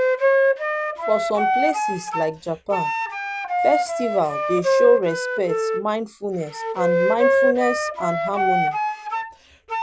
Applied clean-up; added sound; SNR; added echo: none; Wind instrument, woodwind instrument; -3 dB; none.